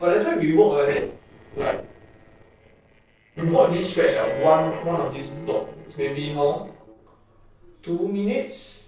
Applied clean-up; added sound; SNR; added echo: neural separator model SepFormer DNS4.